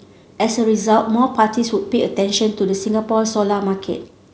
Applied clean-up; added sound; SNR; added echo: none; none; none; none.